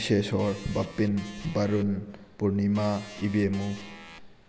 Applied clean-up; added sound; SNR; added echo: none; Organ; 17 dB; none.